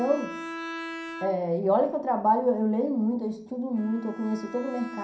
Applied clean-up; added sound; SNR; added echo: none; Bowed string instrument; 14 dB; reverberation time 0.5 s.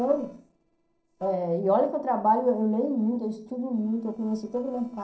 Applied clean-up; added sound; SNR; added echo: neural separator model SepFormer DNS4.